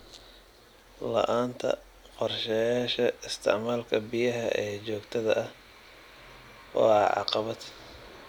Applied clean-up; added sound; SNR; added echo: none; none; none; none.